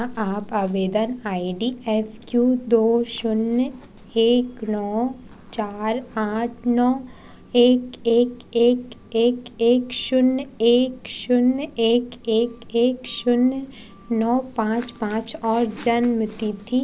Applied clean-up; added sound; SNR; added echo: none; none; none; none.